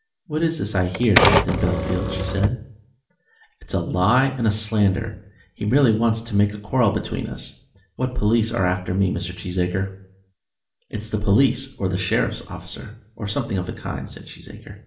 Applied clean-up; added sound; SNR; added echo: none; Typewriter; -1 dB; reverberation time 0.5 s.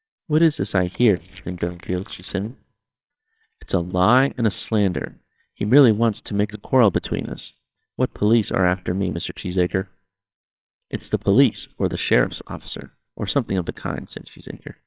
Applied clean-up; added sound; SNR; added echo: neural separator model SepFormer WHAMR!.